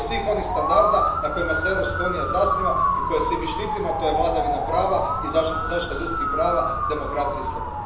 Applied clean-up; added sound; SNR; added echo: none; Motor vehicle (road) / Siren; -1 dB; reverberation time 0.9 s.